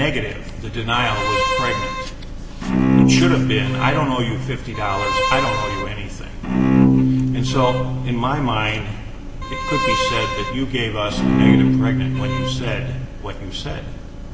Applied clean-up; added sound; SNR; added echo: none; Bowed string instrument; -4 dB; none.